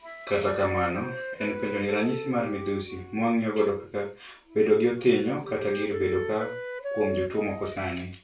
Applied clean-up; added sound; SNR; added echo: none; Wind instrument, woodwind instrument; 9 dB; reverberation time 0.2 s.